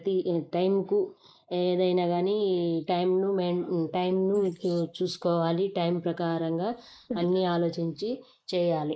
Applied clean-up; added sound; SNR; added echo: neural mask model Resemble Enhance denoiser.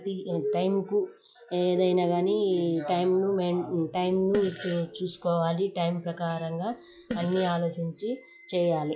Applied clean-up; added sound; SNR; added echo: classical method log-MMSE.